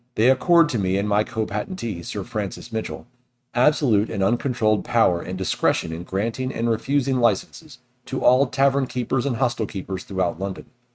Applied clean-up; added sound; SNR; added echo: neural mask model RNNoise.